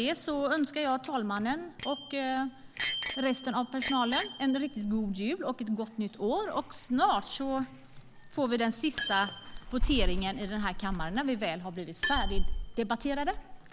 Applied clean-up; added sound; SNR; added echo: none; Bicycle bell; 4 dB; none.